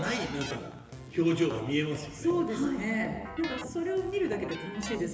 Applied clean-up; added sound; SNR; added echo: none; Keyboard (musical); 12 dB; reverberation time 1.3 s.